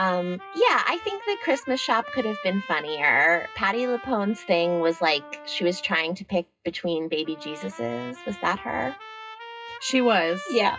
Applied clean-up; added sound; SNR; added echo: classical method WPE with log-MMSE.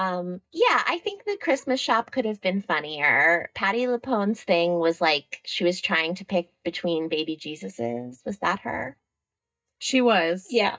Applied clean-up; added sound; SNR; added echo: neural mask model DeepFilterNet 3.